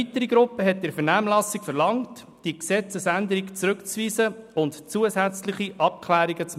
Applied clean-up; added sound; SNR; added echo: none; none; none; none.